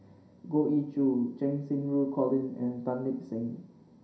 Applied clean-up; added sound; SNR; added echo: none; none; none; reverberation time 0.5 s.